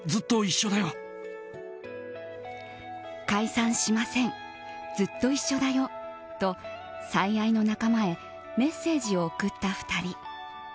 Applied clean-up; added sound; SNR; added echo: none; none; none; none.